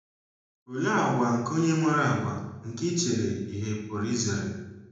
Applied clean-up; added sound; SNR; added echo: none; none; none; reverberation time 0.8 s.